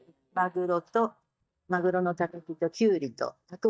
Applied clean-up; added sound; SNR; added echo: neural mask model DeepFilterNet 3.